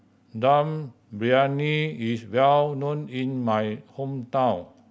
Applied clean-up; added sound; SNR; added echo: none; none; none; none.